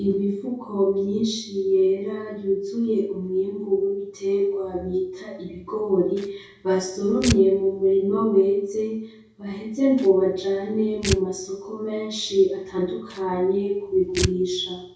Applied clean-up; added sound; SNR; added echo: none; Tearing; 10 dB; reverberation time 0.6 s.